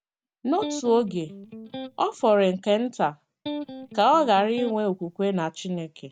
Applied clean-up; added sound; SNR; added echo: none; Electric guitar; 12 dB; none.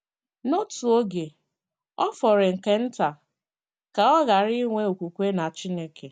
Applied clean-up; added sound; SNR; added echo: none; none; none; none.